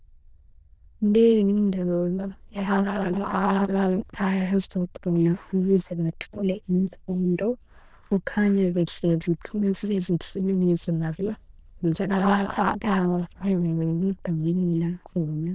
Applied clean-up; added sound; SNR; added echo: neural diffusion model UNIVERSE++.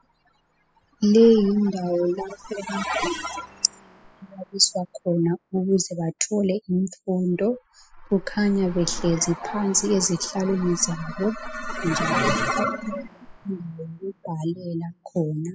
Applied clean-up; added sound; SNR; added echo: classical method spectral subtraction.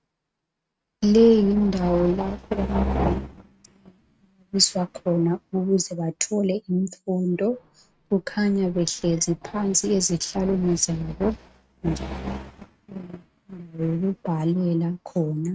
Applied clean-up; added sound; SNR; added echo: neural mask model RNNoise.